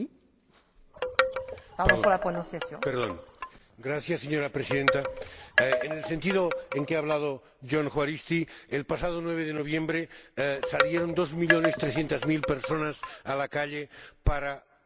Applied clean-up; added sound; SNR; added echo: none; Wind chime; 0 dB; none.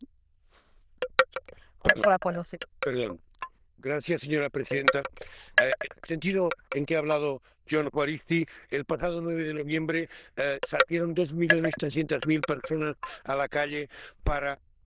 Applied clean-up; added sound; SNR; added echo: neural diffusion model UNIVERSE++.